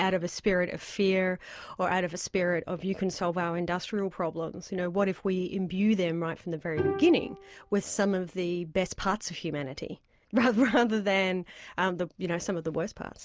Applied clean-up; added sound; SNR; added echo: none; Bowed string instrument; 9 dB; none.